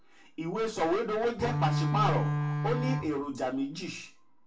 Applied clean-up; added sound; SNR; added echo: none; Bowed string instrument; -1 dB; reverberation time 0.3 s.